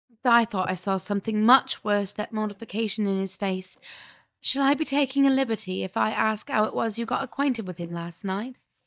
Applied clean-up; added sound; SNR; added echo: neural mask model DeepFilterNet 3.